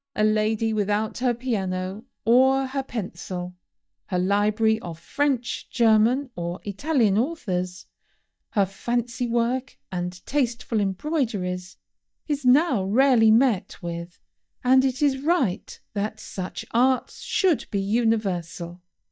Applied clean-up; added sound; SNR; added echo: neural mask model DeepFilterNet 3.